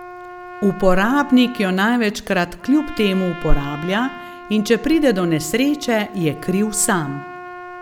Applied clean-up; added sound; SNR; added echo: none; Trumpet; 16 dB; none.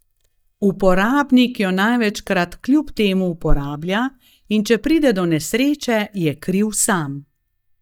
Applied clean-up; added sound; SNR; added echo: neural mask model DeepFilterNet 3.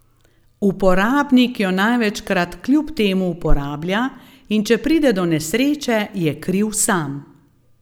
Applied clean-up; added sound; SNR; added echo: none; none; none; none.